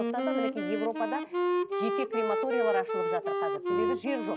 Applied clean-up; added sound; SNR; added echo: none; Wind instrument, woodwind instrument; -4 dB; none.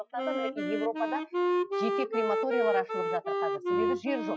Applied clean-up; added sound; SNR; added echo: classical method Wiener filter.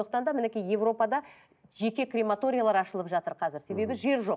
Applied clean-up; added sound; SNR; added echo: none; none; none; none.